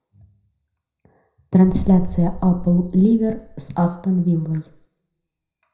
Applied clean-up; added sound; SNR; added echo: none; Boom; 10 dB; reverberation time 0.4 s.